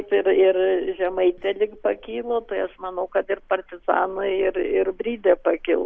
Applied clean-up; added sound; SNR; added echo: none; none; none; none.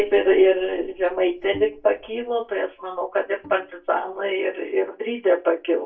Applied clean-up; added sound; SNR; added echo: neural mask model DeepFilterNet 3.